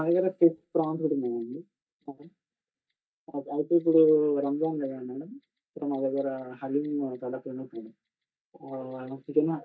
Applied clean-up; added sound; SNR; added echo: neural mask model DeepFilterNet 3.